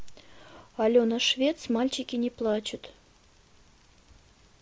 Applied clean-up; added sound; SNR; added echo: none; none; none; none.